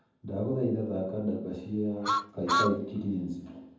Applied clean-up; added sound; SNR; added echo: none; Truck; 0 dB; reverberation time 0.9 s.